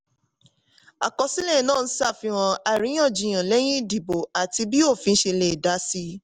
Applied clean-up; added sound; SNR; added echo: none; none; none; none.